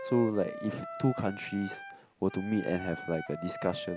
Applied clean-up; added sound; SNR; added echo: none; Wind instrument, woodwind instrument; 10 dB; none.